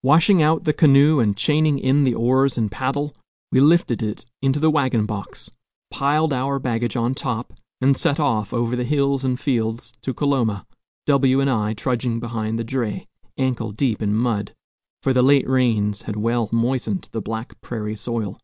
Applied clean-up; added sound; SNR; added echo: none; none; none; none.